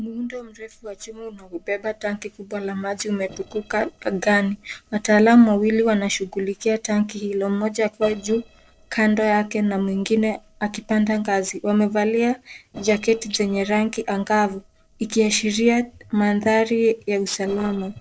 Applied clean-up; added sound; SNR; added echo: neural separator model SepFormer DNS4.